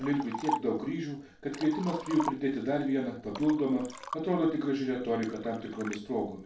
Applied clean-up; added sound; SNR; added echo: none; Liquid; 11 dB; reverberation time 0.3 s.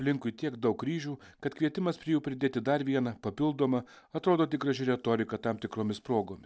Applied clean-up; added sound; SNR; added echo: none; none; none; none.